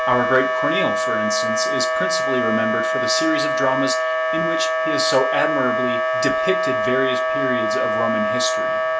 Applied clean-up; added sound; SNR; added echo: none; Wind instrument, woodwind instrument; -3 dB; none.